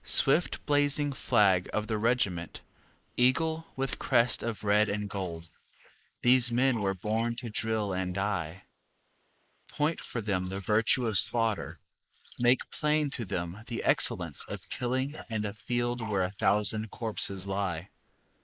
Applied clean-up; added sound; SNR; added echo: neural mask model Resemble Enhance denoiser.